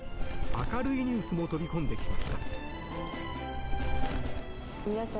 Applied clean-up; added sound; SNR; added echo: none; Bird; -3 dB; none.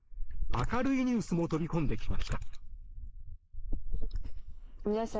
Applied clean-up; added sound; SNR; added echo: neural mask model Resemble Enhance denoiser.